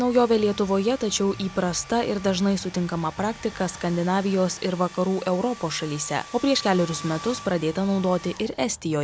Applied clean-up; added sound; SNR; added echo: none; Domestic sounds, home sounds; 18 dB; none.